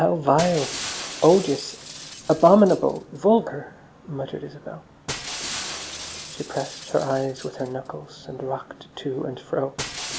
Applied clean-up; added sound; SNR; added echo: none; Shatter; 13 dB; none.